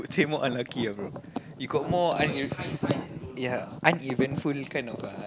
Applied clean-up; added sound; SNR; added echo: none; none; none; none.